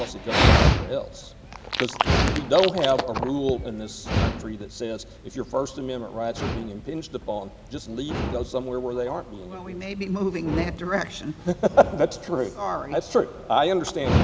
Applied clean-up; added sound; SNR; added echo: none; Dog; 1 dB; none.